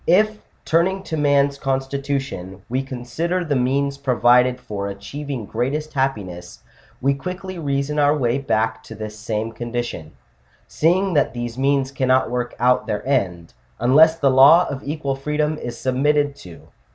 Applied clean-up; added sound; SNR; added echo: none; none; none; none.